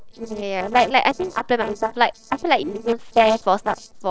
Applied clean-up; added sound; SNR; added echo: neural separator model SepFormer DNS4.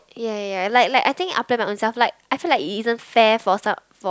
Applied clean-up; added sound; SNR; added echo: none; none; none; none.